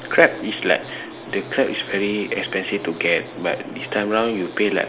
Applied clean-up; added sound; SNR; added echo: none; none; none; none.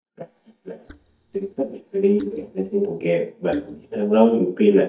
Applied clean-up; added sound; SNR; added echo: neural mask model DeepFilterNet 3.